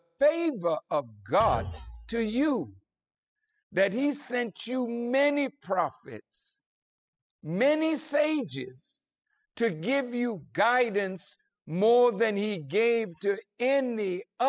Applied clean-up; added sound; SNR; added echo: classical method spectral subtraction.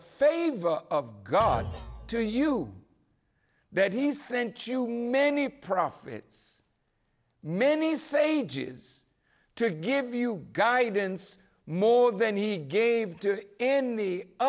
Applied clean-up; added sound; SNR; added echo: none; Thump, thud; 11 dB; none.